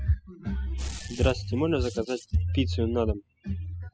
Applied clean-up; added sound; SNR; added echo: classical method spectral subtraction.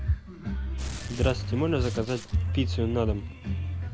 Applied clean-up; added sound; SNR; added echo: none; Gunshot, gunfire; 16 dB; none.